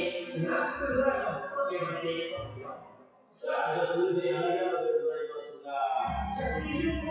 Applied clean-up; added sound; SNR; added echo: classical method WPE with log-MMSE.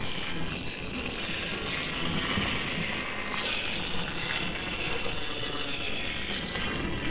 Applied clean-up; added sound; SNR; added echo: neural separator model SepFormer WHAMR!.